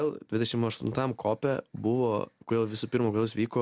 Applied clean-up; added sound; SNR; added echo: none; none; none; none.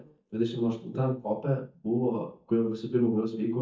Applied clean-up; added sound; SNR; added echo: neural mask model DeepFilterNet 3.